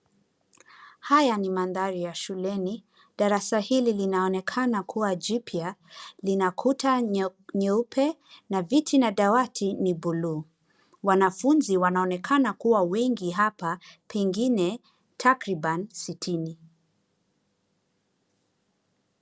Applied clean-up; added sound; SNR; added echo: none; none; none; none.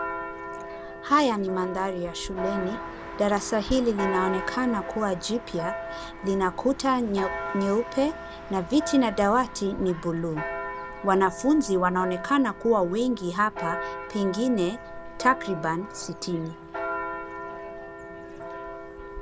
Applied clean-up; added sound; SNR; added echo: none; Church bell; 9 dB; none.